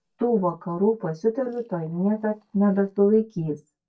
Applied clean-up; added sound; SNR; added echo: neural mask model DeepFilterNet 3.